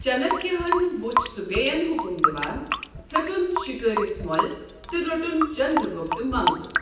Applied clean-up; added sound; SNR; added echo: none; Drip / Sink (filling or washing) / Water tap, faucet; 2 dB; reverberation time 0.9 s.